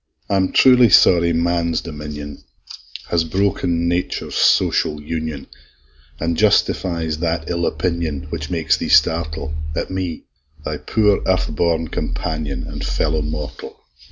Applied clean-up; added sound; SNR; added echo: none; none; none; none.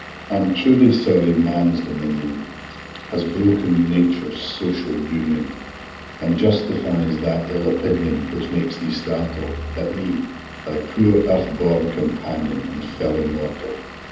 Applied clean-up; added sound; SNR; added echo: none; Engine / Vehicle; 16 dB; reverberation time 0.8 s.